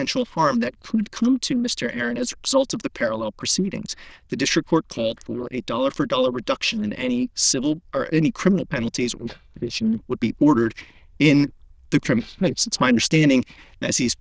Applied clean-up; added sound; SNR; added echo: neural diffusion model UNIVERSE++.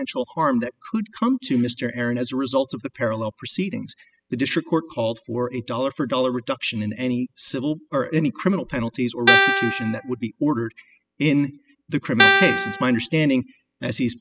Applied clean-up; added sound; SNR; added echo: classical method spectral subtraction.